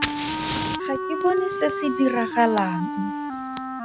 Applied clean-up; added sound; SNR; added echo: none; Wind instrument, woodwind instrument + Fire; 3 dB; none.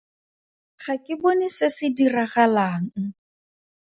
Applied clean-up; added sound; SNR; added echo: none; none; none; none.